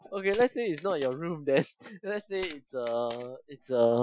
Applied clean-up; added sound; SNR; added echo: classical method Wiener filter.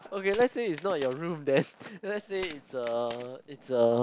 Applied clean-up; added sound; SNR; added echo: none; Crack; 18 dB; none.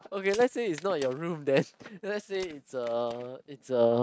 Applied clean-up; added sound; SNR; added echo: neural mask model RNNoise.